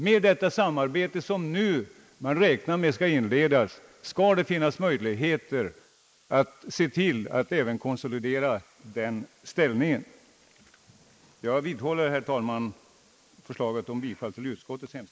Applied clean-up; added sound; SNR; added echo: neural mask model Resemble Enhance denoiser.